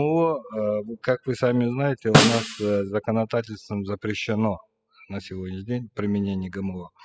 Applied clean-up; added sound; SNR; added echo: classical method spectral subtraction.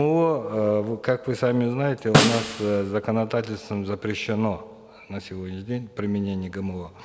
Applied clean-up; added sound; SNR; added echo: none; Snare drum; 0 dB; none.